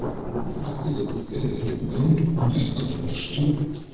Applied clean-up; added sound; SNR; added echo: neural separator model SepFormer DNS4.